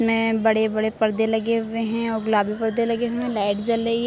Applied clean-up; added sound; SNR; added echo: none; none; none; none.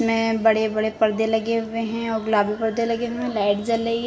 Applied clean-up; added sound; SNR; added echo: none; none; none; reverberation time 0.7 s.